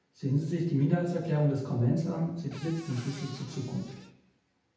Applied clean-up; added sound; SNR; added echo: none; Cupboard open or close / Door; 19 dB; reverberation time 0.8 s.